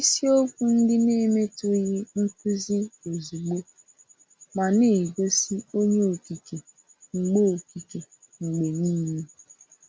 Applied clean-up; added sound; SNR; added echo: none; none; none; none.